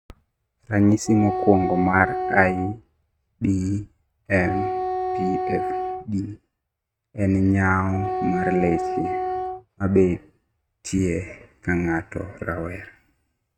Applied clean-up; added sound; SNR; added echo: neural mask model RNNoise.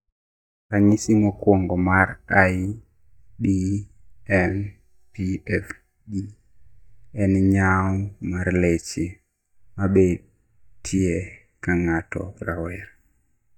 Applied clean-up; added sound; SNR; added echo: neural mask model DeepFilterNet 3.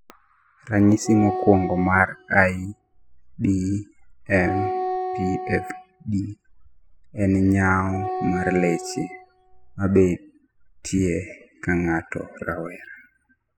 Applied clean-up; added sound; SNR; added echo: classical method spectral subtraction.